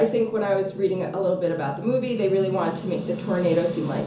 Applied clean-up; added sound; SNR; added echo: none; none; none; reverberation time 0.7 s.